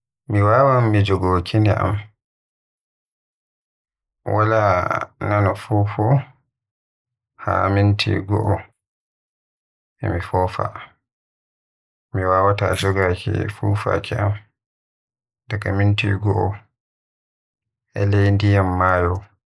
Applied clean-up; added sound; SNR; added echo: neural mask model Resemble Enhance denoiser.